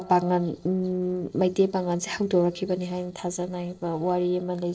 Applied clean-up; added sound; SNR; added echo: neural separator model SepFormer DNS4.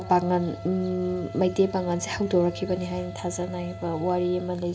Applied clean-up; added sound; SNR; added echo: none; Wind instrument, woodwind instrument; 17 dB; reverberation time 0.3 s.